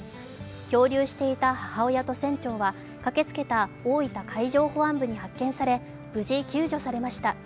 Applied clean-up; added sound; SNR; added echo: none; none; none; none.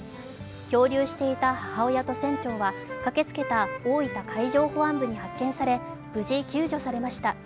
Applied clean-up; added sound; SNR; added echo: none; Wind instrument, woodwind instrument; 11 dB; none.